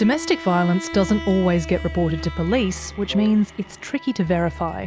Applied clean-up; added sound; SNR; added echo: none; Wind instrument, woodwind instrument + Bowed string instrument; 14 dB; none.